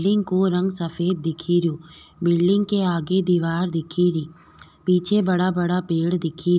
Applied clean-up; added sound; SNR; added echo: none; none; none; none.